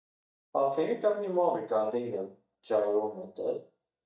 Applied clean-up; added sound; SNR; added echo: neural mask model DeepFilterNet 3.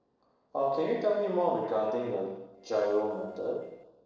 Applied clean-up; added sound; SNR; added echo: neural separator model SepFormer DNS4.